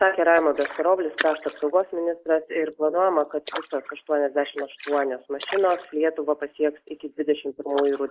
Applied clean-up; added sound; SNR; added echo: neural mask model Resemble Enhance denoiser.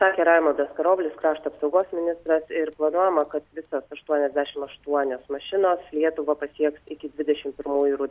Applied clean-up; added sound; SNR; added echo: none; none; none; none.